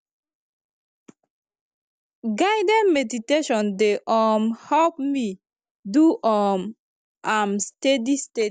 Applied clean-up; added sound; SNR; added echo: none; none; none; none.